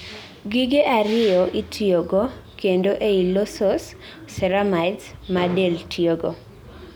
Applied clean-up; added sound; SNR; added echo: none; none; none; none.